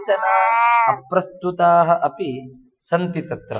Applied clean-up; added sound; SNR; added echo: classical method Wiener filter.